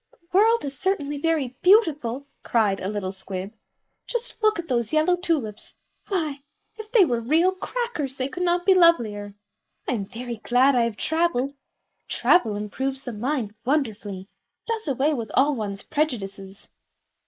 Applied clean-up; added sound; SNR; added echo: neural mask model Resemble Enhance denoiser.